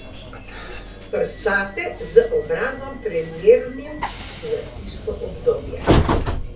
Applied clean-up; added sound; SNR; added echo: none; Train; 3 dB; reverberation time 0.3 s.